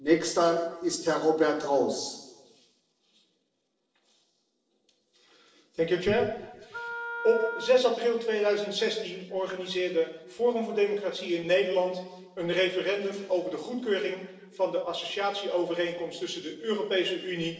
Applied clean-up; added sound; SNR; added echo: neural separator model SepFormer DNS4.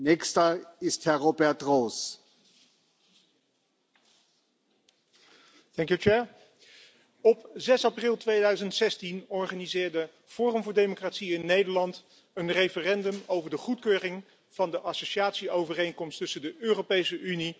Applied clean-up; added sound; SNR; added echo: none; none; none; none.